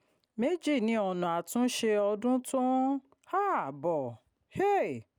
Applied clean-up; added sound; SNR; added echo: none; none; none; none.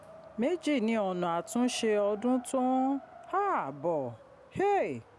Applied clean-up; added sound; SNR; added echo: none; Wind; 20 dB; none.